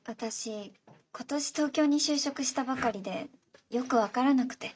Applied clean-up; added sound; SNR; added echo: neural mask model RNNoise.